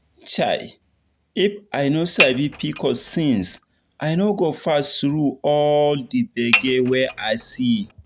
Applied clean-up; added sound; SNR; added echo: none; Dishes, pots, and pans / Chink, clink; 5 dB; none.